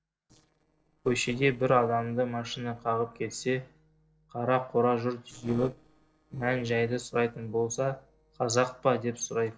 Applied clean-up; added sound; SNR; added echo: neural separator model SepFormer DNS4.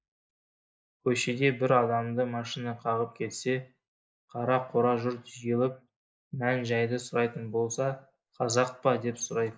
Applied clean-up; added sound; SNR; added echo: neural mask model Resemble Enhance denoiser.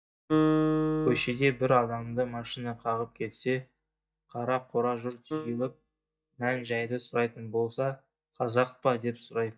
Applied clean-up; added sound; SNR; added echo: neural mask model DeepFilterNet 3.